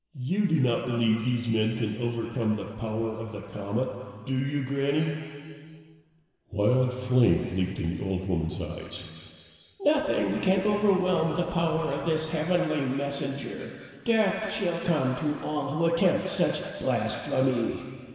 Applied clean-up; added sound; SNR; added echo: none; Engine / Boat, Water vehicle; 16 dB; reverberation time 2.2 s.